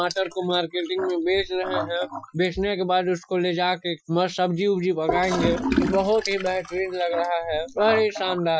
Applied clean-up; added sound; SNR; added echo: classical method Wiener filter.